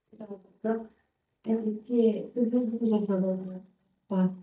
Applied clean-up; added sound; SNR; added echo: neural mask model DeepFilterNet 3.